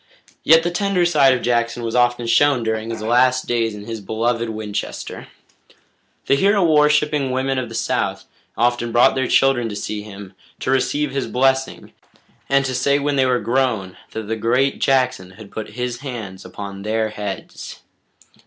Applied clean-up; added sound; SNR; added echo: none; none; none; none.